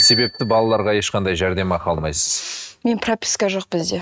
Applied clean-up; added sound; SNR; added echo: neural mask model RNNoise.